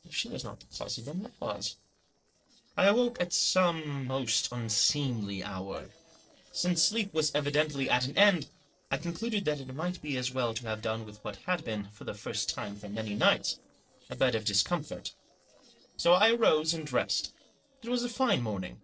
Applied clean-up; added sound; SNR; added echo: neural separator model SepFormer DNS4.